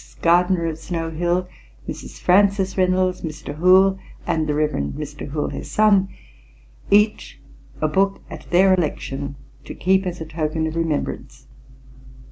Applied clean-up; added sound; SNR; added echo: none; none; none; none.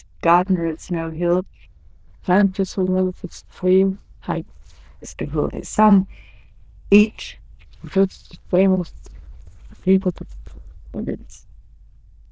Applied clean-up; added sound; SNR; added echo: neural diffusion model UNIVERSE++.